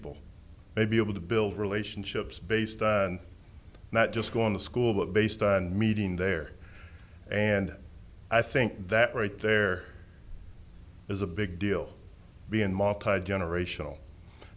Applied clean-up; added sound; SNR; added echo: none; none; none; none.